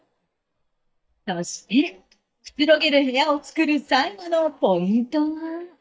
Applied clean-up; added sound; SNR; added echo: neural mask model DeepFilterNet 3.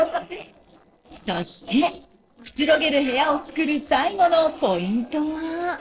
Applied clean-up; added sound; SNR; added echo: neural separator model SepFormer DNS4.